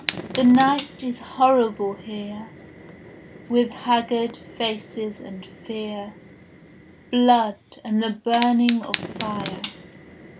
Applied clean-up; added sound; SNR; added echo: none; Fire; 14 dB; none.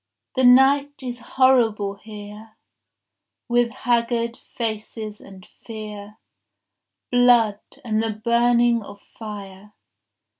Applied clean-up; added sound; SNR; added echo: none; none; none; none.